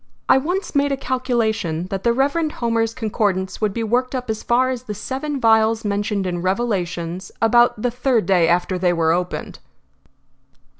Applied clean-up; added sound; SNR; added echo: none; none; none; none.